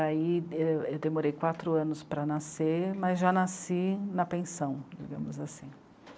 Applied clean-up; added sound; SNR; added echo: none; none; none; none.